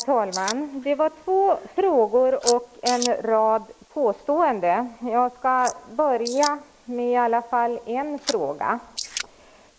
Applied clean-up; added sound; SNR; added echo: neural mask model Resemble Enhance denoiser.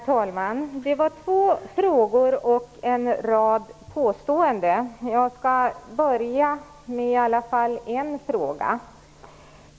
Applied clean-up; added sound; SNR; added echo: none; none; none; none.